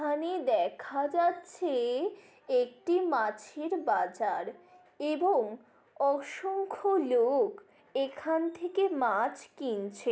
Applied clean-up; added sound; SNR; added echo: none; none; none; none.